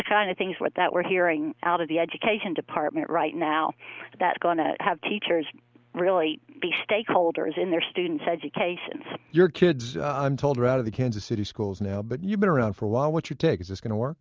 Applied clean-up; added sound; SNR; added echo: none; none; none; none.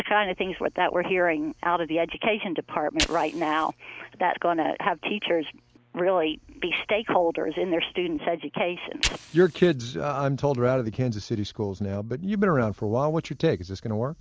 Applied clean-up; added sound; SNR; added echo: none; Fire; 16 dB; none.